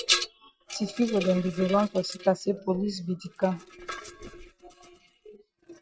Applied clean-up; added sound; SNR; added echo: neural mask model RNNoise.